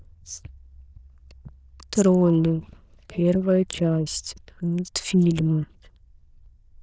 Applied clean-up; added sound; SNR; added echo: neural diffusion model UNIVERSE++.